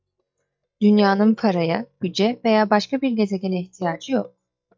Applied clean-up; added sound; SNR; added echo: neural mask model DeepFilterNet 3.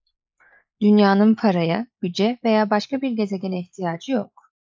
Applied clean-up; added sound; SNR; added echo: neural mask model Resemble Enhance denoiser.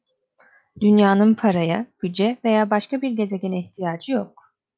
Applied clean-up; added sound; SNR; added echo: none; none; none; none.